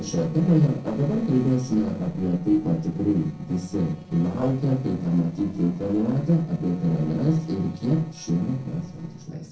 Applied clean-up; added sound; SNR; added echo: neural separator model SepFormer DNS4.